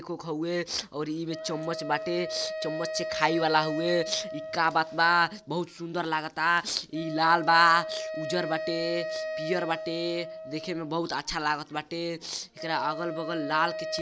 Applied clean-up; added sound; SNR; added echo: none; Wind instrument, woodwind instrument; 9 dB; none.